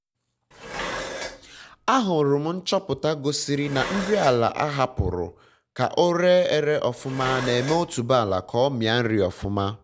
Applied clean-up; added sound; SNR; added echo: none; Dishes, pots, and pans; 12 dB; none.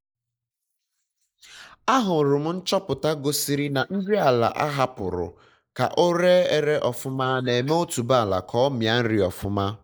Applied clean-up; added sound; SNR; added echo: neural mask model Resemble Enhance denoiser.